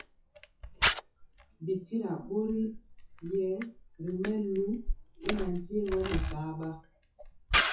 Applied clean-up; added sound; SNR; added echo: classical method WPE with log-MMSE.